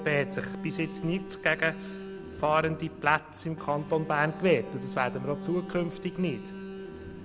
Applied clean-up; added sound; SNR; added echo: none; Alarm; 10 dB; none.